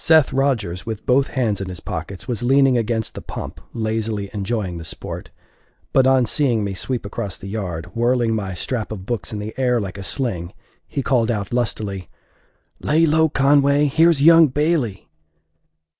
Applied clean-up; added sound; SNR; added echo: none; none; none; none.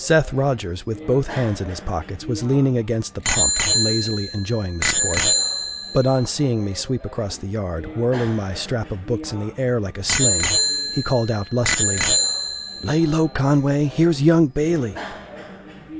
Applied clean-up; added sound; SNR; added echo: none; Bicycle bell; 4 dB; none.